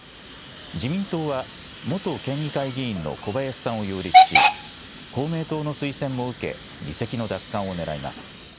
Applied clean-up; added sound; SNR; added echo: none; Hiss / Alarm / Train; -3 dB; none.